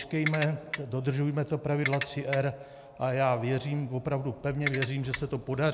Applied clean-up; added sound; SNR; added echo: none; Ratchet, pawl; -1 dB; none.